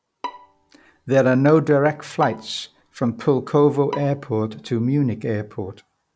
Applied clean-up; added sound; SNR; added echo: none; Bowed string instrument; 19 dB; none.